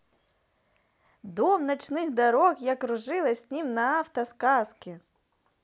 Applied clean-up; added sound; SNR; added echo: none; none; none; none.